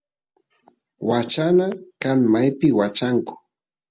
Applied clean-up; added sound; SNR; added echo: none; none; none; none.